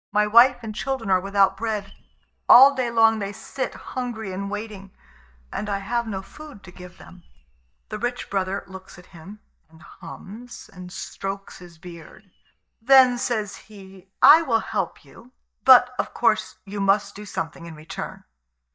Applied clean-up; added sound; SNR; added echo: neural mask model DeepFilterNet 3.